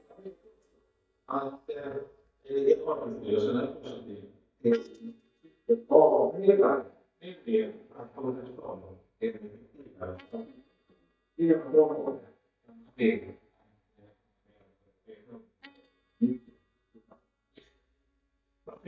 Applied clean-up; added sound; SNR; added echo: neural mask model DeepFilterNet 3.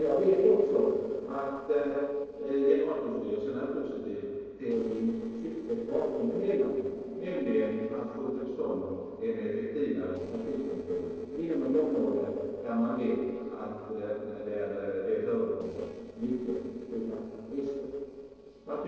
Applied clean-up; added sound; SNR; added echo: neural separator model SepFormer DNS4.